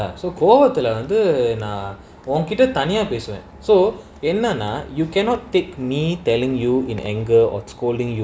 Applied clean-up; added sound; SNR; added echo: none; none; none; none.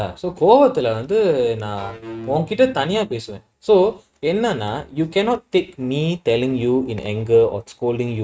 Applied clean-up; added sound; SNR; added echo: neural mask model RNNoise.